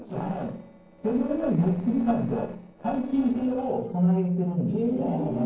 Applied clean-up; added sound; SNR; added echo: neural separator model SepFormer DNS4.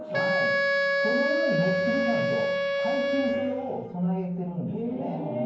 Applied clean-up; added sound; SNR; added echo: none; Wind instrument, woodwind instrument; -3 dB; reverberation time 0.9 s.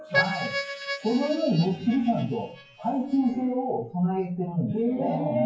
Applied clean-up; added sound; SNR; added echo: classical method WPE with log-MMSE.